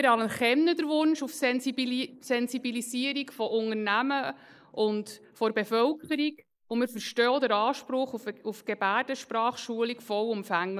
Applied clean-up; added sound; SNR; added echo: neural mask model Resemble Enhance denoiser.